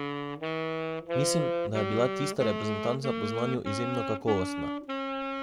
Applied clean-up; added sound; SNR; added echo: none; Wind instrument, woodwind instrument; 0 dB; none.